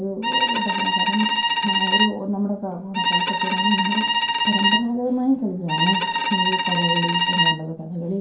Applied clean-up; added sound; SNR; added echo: none; Bowed string instrument; -3 dB; reverberation time 0.5 s.